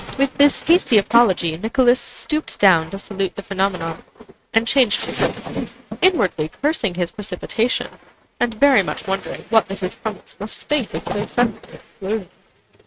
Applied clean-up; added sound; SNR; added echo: neural mask model RNNoise.